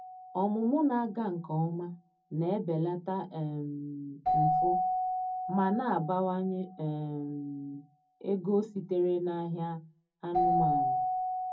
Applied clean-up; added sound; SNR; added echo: none; Keyboard (musical); 2 dB; reverberation time 0.4 s.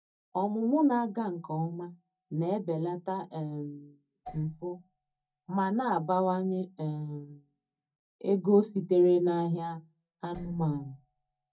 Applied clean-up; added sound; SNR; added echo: neural mask model DeepFilterNet 3.